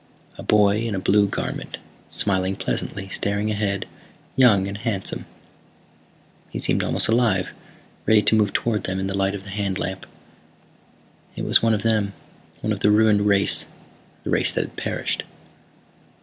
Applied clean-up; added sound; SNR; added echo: none; none; none; none.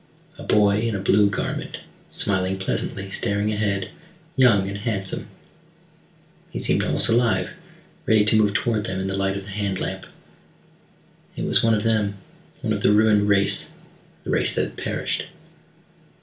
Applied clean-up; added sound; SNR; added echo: none; none; none; reverberation time 0.3 s.